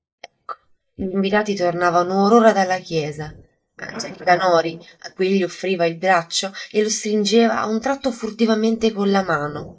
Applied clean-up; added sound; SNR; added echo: neural mask model DeepFilterNet 3.